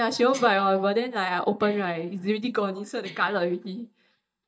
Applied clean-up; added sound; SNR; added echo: neural mask model DeepFilterNet 3.